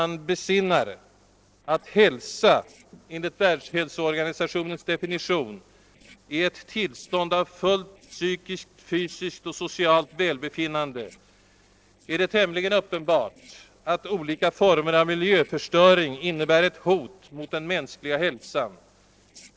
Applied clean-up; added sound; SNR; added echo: neural separator model SepFormer DNS4.